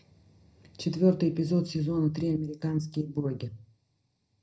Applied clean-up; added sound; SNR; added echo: none; none; none; reverberation time 0.4 s.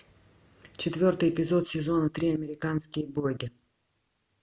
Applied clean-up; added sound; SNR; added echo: none; none; none; none.